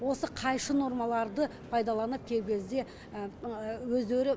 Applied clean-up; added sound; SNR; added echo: none; none; none; none.